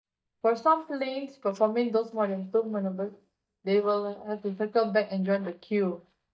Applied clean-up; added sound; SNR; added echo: neural mask model DeepFilterNet 3.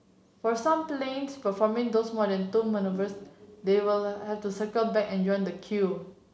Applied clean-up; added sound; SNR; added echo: none; none; none; none.